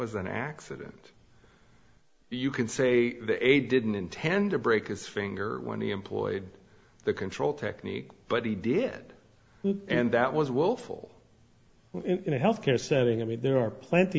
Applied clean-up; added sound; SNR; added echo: none; none; none; none.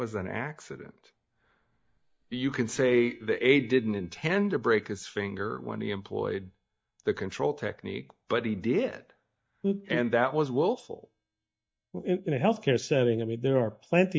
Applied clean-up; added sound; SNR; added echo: neural mask model DeepFilterNet 3.